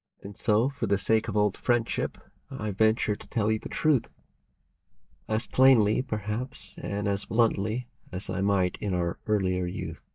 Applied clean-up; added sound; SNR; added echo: neural mask model DeepFilterNet 3.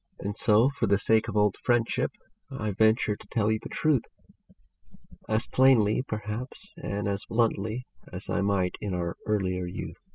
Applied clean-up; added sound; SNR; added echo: classical method spectral subtraction.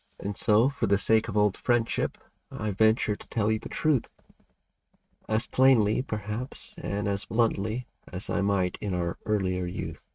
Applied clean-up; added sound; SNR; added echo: neural mask model RNNoise.